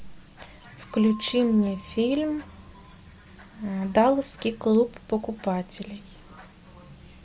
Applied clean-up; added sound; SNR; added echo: none; none; none; none.